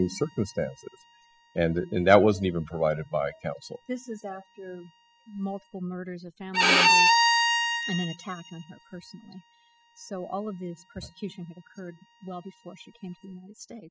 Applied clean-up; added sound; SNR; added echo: classical method spectral subtraction.